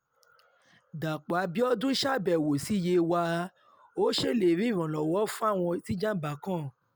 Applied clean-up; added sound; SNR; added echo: none; none; none; none.